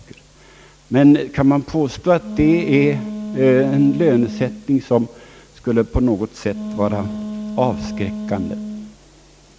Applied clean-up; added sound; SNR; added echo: none; Wind instrument, woodwind instrument; 10 dB; none.